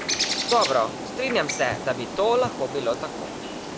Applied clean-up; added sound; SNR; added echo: none; Bird; 4 dB; none.